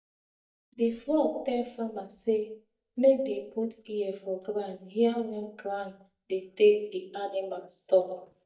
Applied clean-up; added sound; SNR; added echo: neural mask model DeepFilterNet 3.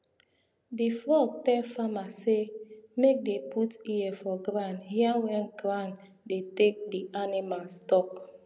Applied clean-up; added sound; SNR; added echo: none; none; none; none.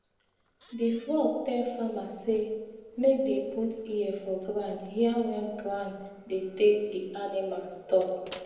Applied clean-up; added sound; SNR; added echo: neural separator model SepFormer DNS4.